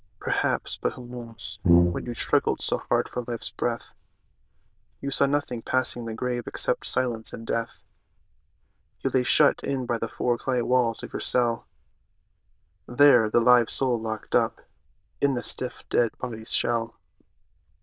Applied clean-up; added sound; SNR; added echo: neural diffusion model UNIVERSE++.